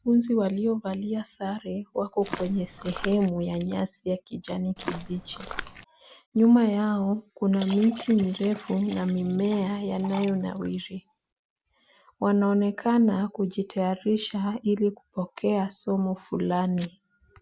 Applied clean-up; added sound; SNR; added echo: none; Walk, footsteps + Liquid; 14 dB; none.